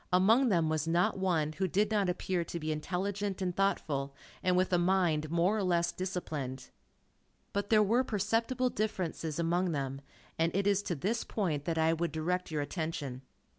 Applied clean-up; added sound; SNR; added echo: none; none; none; none.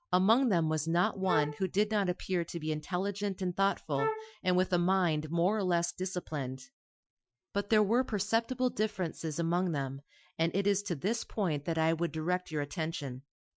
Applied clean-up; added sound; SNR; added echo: classical method Wiener filter.